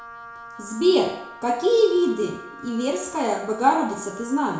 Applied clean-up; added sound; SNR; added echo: none; Wind instrument, woodwind instrument; 17 dB; reverberation time 0.6 s.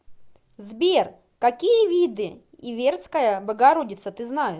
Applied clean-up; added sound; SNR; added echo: none; none; none; none.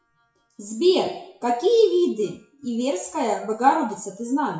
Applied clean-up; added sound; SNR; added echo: classical method WPE with log-MMSE.